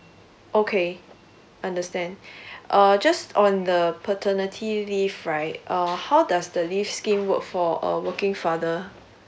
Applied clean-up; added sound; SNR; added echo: none; none; none; none.